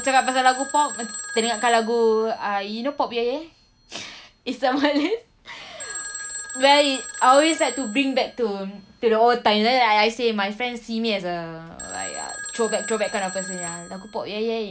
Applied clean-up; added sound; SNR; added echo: none; Telephone; 12 dB; none.